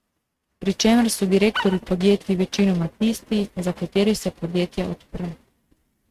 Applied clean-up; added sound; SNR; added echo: neural mask model RNNoise.